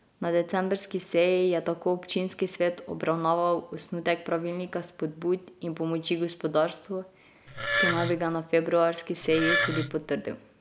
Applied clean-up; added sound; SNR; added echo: none; Wood; 1 dB; none.